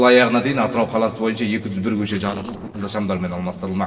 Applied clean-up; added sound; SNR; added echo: neural separator model SepFormer DNS4.